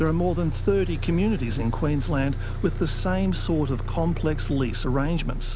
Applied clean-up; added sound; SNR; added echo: none; Bus; 2 dB; none.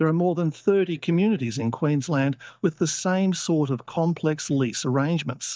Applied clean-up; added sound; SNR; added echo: neural mask model DeepFilterNet 3.